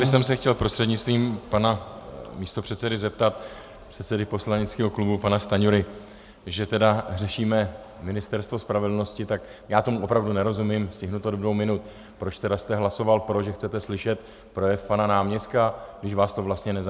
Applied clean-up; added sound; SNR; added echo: none; none; none; none.